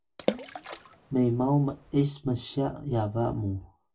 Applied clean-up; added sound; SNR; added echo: none; Water / Splash, splatter; 8 dB; reverberation time 0.2 s.